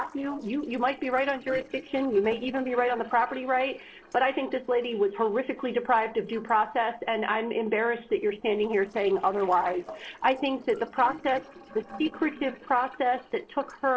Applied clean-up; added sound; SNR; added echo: neural separator model SepFormer DNS4.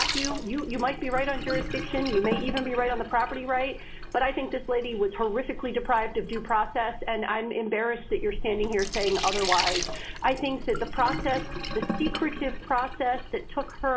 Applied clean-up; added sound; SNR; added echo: none; Sink (filling or washing); 5 dB; reverberation time 0.2 s.